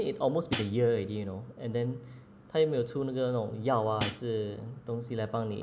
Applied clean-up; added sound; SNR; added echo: none; Hi-hat; -1 dB; none.